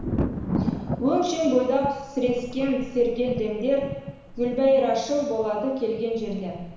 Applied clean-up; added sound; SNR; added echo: none; Thunder; 8 dB; reverberation time 1.0 s.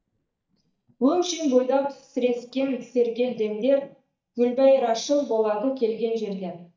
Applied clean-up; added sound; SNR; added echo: neural mask model DeepFilterNet 3.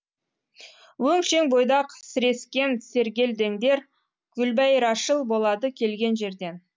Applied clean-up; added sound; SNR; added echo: none; none; none; none.